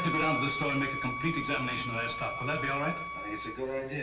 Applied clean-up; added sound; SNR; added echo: none; Wind instrument, woodwind instrument; 3 dB; reverberation time 0.9 s.